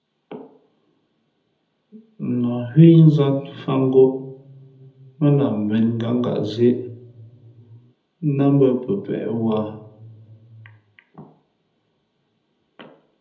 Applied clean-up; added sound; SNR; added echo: none; none; none; reverberation time 0.9 s.